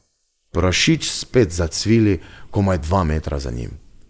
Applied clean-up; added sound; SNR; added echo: neural mask model Resemble Enhance denoiser.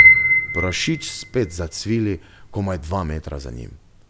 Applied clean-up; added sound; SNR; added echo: none; Piano; -5 dB; none.